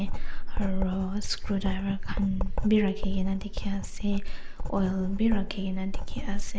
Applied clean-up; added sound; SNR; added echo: none; Writing; -3 dB; none.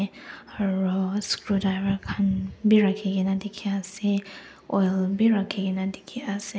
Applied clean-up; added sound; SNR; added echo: none; none; none; none.